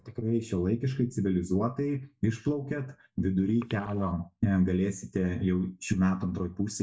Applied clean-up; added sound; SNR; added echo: neural mask model DeepFilterNet 3.